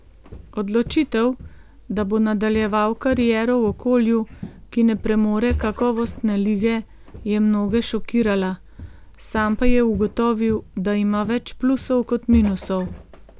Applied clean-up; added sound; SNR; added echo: none; Walk, footsteps; 16 dB; none.